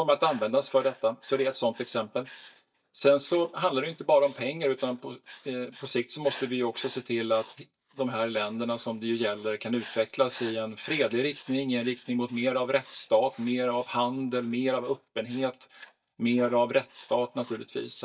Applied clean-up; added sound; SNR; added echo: neural mask model DeepFilterNet 3.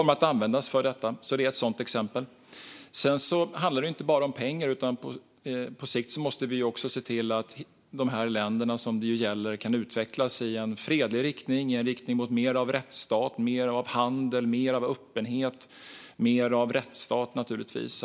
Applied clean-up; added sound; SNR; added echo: none; none; none; none.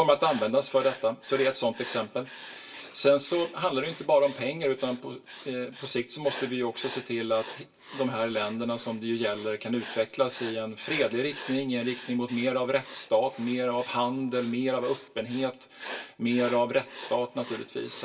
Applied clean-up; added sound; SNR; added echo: none; Writing; 17 dB; reverberation time 0.1 s.